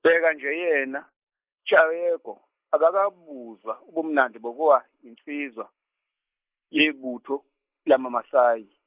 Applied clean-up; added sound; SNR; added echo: neural mask model Resemble Enhance denoiser.